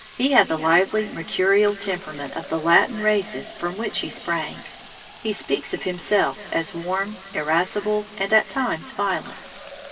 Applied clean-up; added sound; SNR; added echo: none; Fill (with liquid); 19 dB; reverberation time 2.5 s.